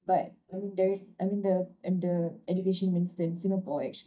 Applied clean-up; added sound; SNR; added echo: neural mask model DeepFilterNet 3.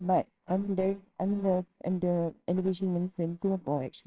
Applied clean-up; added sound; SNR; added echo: neural separator model SepFormer WHAMR!.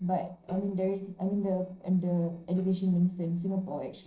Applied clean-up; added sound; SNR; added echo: neural separator model SepFormer DNS4.